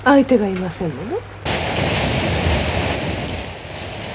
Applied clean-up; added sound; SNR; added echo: none; none; none; none.